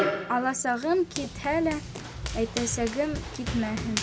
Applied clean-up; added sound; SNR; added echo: none; Run; 5 dB; none.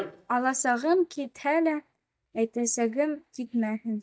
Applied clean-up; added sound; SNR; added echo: neural mask model DeepFilterNet 3.